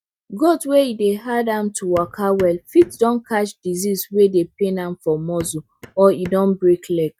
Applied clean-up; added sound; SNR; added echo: neural mask model RNNoise.